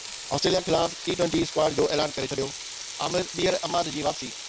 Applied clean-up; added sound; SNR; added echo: none; Frying (food); 10 dB; none.